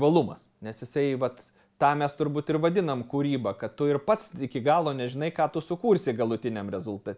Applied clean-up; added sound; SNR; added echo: none; none; none; none.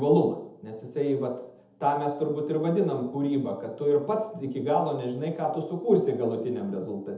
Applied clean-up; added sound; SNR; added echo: none; none; none; reverberation time 0.7 s.